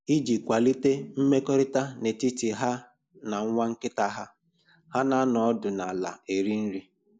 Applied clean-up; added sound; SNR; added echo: none; none; none; none.